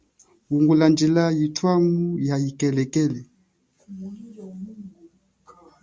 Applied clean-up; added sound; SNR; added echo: none; none; none; none.